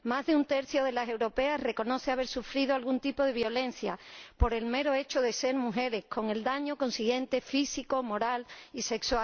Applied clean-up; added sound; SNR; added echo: none; none; none; none.